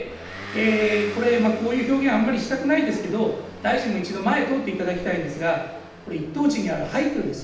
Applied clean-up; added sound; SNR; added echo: none; Motor vehicle (road) / Engine; 15 dB; reverberation time 0.8 s.